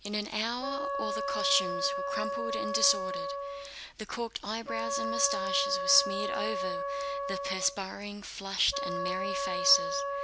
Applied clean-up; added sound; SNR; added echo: none; Wind instrument, woodwind instrument; 1 dB; none.